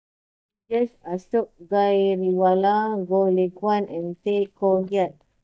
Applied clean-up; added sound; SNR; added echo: neural mask model DeepFilterNet 3.